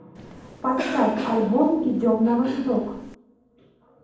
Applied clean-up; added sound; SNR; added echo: none; Cough; 10 dB; reverberation time 0.8 s.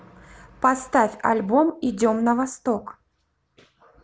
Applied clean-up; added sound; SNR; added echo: none; none; none; none.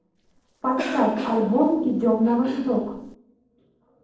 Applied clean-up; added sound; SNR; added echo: neural separator model SepFormer DNS4.